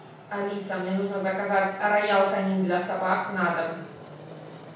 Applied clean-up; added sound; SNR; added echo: none; Traffic noise, roadway noise; 19 dB; reverberation time 0.6 s.